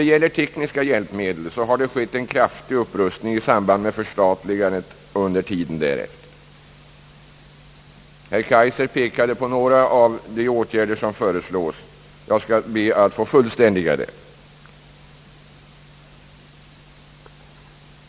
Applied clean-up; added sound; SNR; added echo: none; none; none; none.